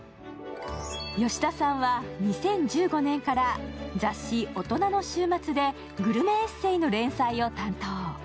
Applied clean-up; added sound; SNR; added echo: none; none; none; none.